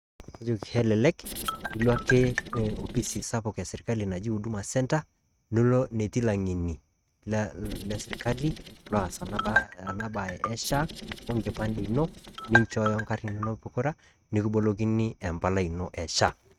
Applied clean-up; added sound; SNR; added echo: neural mask model RNNoise.